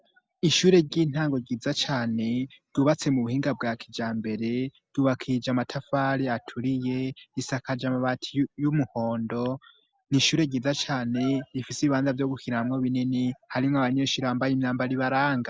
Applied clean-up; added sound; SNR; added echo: none; none; none; none.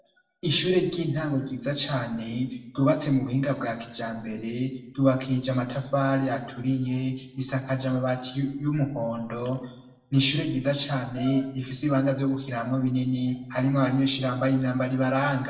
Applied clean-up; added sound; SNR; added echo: none; none; none; reverberation time 0.7 s.